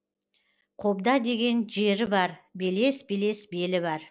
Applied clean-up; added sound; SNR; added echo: neural separator model SepFormer DNS4.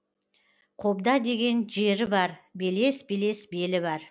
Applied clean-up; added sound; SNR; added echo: none; none; none; none.